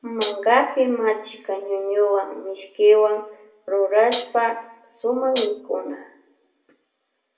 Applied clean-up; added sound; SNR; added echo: none; Hi-hat; 4 dB; reverberation time 0.6 s.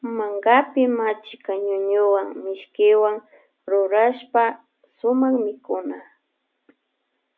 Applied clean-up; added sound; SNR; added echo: none; none; none; none.